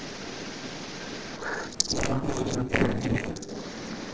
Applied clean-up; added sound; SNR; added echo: neural separator model SepFormer DNS4.